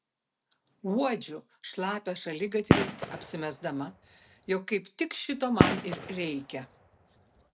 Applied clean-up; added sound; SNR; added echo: none; Gunshot, gunfire; -3 dB; none.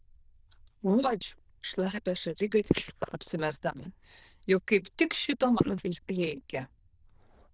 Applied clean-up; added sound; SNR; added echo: neural diffusion model UNIVERSE++.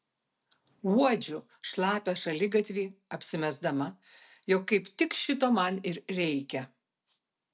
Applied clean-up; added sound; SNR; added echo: none; none; none; none.